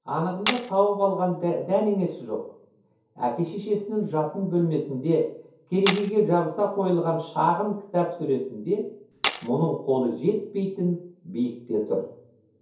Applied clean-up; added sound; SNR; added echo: none; Tools; 4 dB; reverberation time 0.6 s.